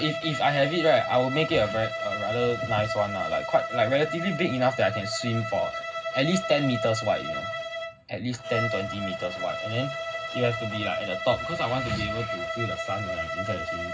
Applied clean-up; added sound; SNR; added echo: none; Bowed string instrument; 5 dB; reverberation time 0.4 s.